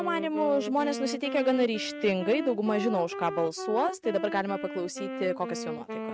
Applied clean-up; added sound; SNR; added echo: neural mask model RNNoise.